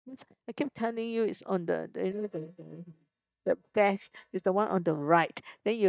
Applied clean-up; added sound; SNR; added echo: neural mask model DeepFilterNet 3.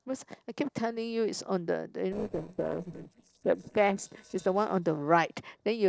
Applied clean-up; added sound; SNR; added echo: neural separator model SepFormer DNS4.